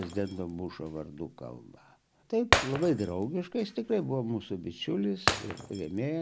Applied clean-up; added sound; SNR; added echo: none; Shatter; 3 dB; none.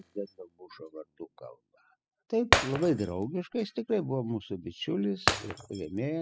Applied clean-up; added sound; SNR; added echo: classical method spectral subtraction.